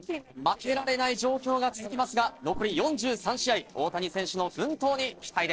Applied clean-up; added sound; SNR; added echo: neural separator model SepFormer DNS4.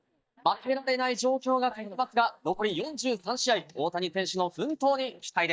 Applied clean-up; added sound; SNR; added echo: neural mask model DeepFilterNet 3.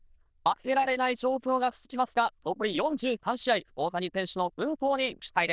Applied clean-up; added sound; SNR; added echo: neural diffusion model UNIVERSE++.